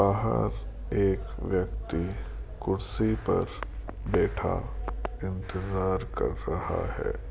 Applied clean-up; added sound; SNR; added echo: none; none; none; none.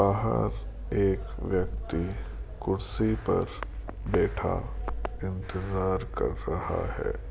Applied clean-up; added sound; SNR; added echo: none; Car; 16 dB; none.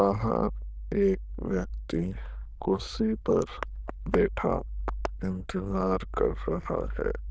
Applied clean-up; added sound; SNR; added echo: neural diffusion model UNIVERSE++.